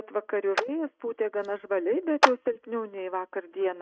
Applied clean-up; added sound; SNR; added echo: neural mask model RNNoise.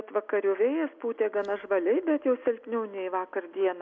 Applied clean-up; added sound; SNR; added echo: none; none; none; none.